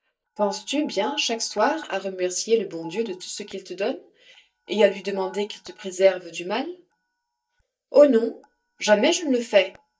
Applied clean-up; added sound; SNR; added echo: neural mask model DeepFilterNet 3.